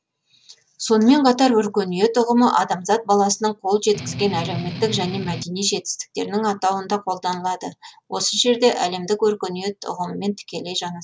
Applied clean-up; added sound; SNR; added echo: none; Strum; 8 dB; none.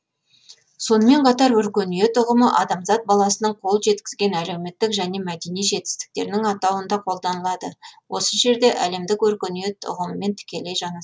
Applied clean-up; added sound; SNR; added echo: none; none; none; none.